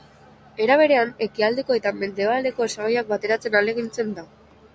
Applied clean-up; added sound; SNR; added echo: none; none; none; none.